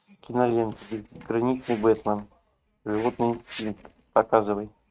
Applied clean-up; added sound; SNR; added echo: neural mask model RNNoise.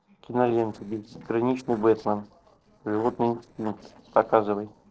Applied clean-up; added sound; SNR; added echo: neural separator model SepFormer DNS4.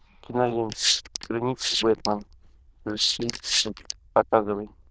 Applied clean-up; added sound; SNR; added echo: neural diffusion model UNIVERSE++.